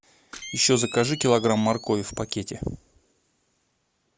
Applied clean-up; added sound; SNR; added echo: none; Camera; 16 dB; none.